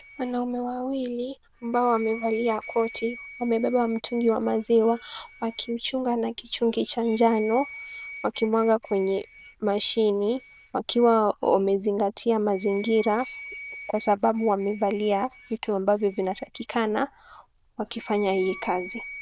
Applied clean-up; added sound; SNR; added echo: neural diffusion model UNIVERSE++.